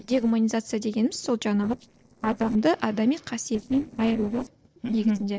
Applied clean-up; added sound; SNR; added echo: neural separator model SepFormer DNS4.